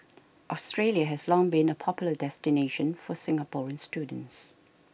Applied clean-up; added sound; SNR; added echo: none; none; none; none.